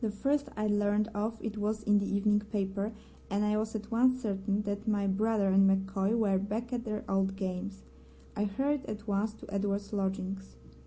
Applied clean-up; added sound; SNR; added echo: none; none; none; none.